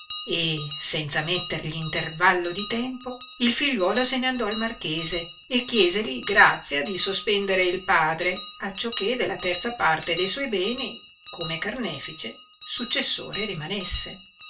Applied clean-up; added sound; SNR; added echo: none; Bell; 9 dB; reverberation time 0.2 s.